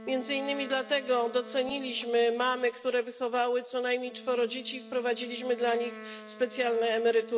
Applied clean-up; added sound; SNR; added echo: none; Wind instrument, woodwind instrument; 17 dB; reverberation time 1.2 s.